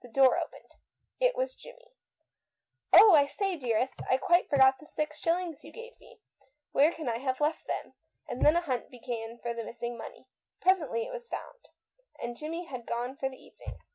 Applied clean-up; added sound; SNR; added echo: none; none; none; none.